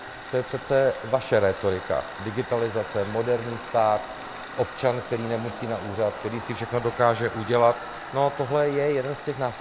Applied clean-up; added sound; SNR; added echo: none; Tools; 12 dB; none.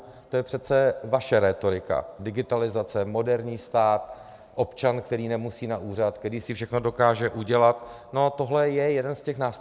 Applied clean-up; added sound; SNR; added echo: none; none; none; none.